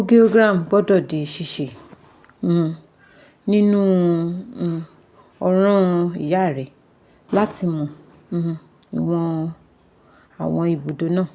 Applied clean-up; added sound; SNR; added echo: none; none; none; none.